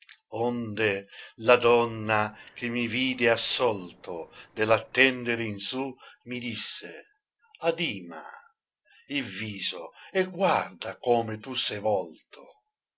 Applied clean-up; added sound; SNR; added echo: neural separator model SepFormer DNS4.